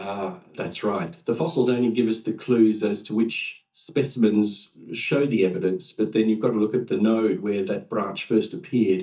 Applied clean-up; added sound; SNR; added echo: neural mask model DeepFilterNet 3.